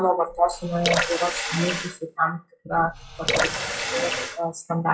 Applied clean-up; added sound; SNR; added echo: classical method log-MMSE.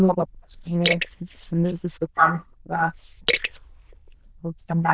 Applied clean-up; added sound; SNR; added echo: neural diffusion model UNIVERSE++.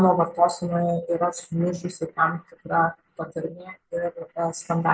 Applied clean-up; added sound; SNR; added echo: none; none; none; none.